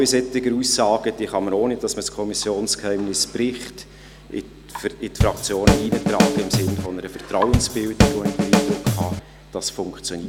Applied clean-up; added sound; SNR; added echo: none; Drum kit; -4 dB; none.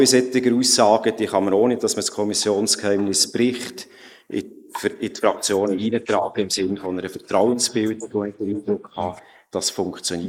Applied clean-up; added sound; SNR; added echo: neural mask model Resemble Enhance denoiser.